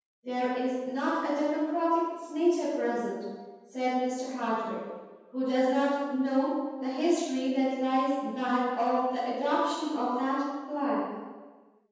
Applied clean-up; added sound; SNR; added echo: none; none; none; reverberation time 1.2 s.